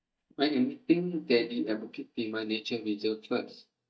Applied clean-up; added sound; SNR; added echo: neural mask model DeepFilterNet 3.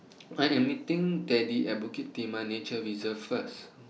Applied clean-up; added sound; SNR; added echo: none; none; none; none.